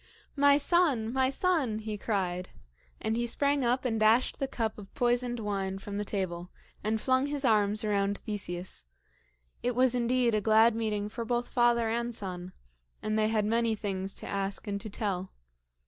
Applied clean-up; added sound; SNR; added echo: none; none; none; none.